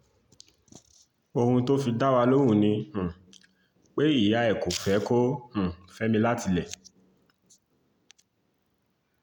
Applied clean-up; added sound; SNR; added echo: none; none; none; none.